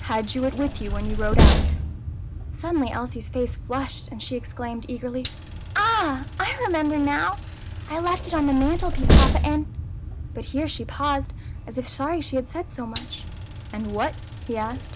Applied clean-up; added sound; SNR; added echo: none; Train; -2 dB; none.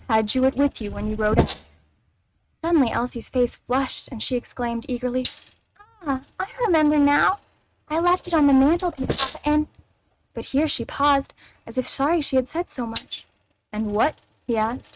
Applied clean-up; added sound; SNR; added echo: neural mask model RNNoise.